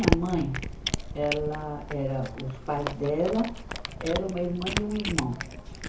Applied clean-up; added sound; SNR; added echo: none; Cat; 2 dB; reverberation time 0.7 s.